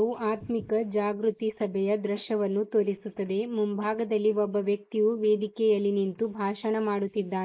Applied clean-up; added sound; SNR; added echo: neural mask model Resemble Enhance denoiser.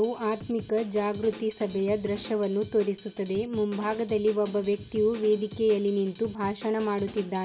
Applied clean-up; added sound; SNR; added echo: none; Drum kit; 17 dB; none.